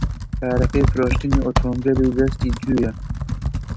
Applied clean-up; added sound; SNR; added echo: none; Computer keyboard; 0 dB; none.